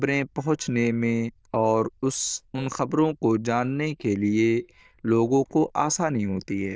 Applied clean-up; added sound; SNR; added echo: neural diffusion model UNIVERSE++.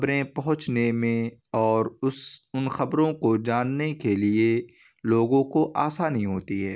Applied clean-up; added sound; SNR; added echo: none; none; none; none.